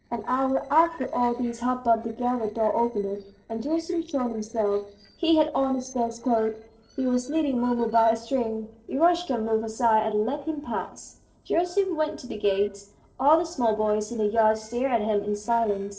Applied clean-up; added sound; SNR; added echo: neural separator model SepFormer DNS4.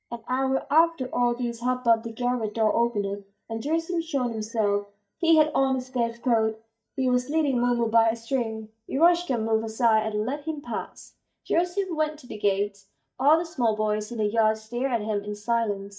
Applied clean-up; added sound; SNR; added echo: neural mask model DeepFilterNet 3.